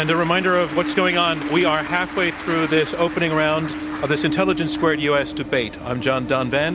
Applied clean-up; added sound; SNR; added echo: none; Train; 8 dB; none.